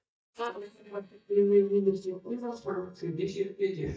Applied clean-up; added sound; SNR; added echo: neural mask model DeepFilterNet 3.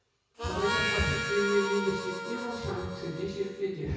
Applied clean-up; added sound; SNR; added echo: none; Harmonica; 2 dB; reverberation time 1.0 s.